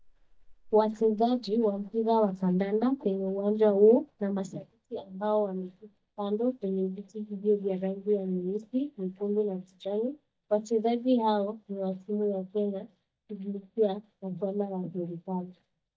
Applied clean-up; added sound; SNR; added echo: neural mask model DeepFilterNet 3.